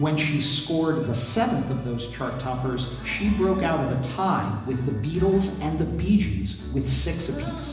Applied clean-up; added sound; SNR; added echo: none; none; none; reverberation time 1.0 s.